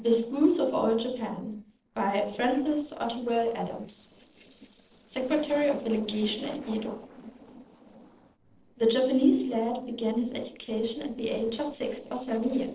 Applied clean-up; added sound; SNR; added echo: neural separator model SepFormer DNS4.